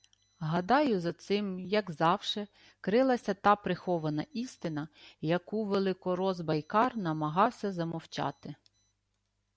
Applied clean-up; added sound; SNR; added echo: none; none; none; none.